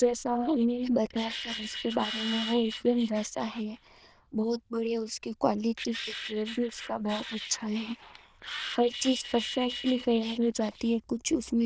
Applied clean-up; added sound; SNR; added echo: neural diffusion model UNIVERSE++.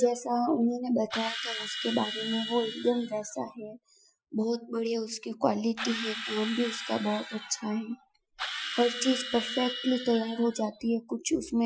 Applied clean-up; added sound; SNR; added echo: classical method Wiener filter.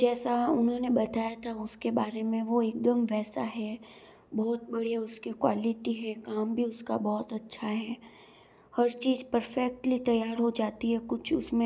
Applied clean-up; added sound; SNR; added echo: none; none; none; none.